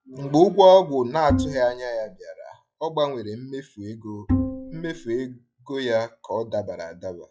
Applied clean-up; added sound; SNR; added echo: classical method log-MMSE.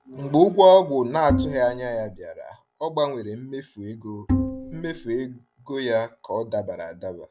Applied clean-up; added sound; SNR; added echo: none; Bowed string instrument; 3 dB; none.